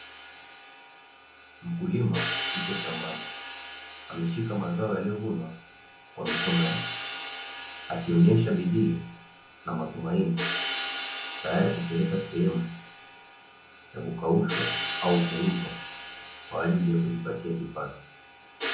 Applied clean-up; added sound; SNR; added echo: none; Hi-hat; 7 dB; reverberation time 0.7 s.